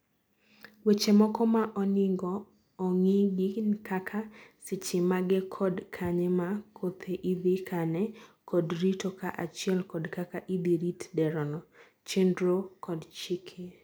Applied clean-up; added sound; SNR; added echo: none; none; none; none.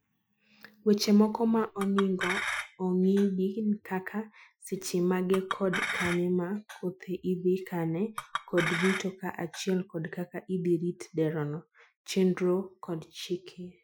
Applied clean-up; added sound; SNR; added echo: classical method Wiener filter.